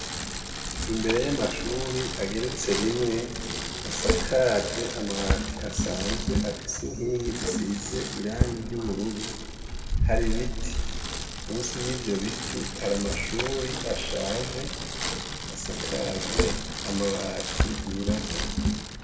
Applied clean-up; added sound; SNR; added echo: none; Bicycle; -1 dB; reverberation time 1.8 s.